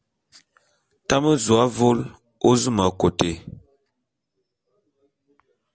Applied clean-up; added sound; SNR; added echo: none; none; none; none.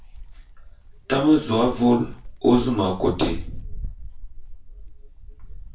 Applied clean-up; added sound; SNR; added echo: none; Wind; 11 dB; reverberation time 0.3 s.